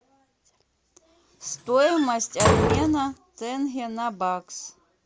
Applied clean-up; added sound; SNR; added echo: none; Slam; -1 dB; none.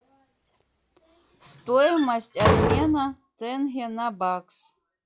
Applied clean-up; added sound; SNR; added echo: classical method log-MMSE.